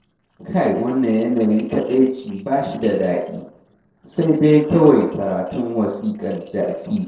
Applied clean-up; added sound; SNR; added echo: neural separator model SepFormer DNS4.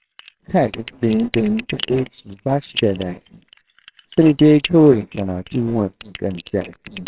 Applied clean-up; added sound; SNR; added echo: neural separator model SepFormer WHAMR!.